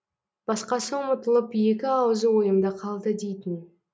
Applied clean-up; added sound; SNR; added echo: none; none; none; none.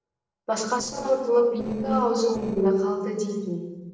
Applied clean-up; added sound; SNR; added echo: neural separator model SepFormer DNS4.